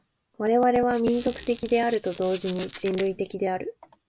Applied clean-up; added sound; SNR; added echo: none; Squeak; 13 dB; none.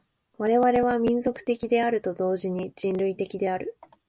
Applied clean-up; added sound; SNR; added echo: none; none; none; none.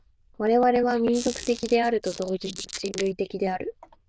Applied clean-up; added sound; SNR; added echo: neural diffusion model UNIVERSE++.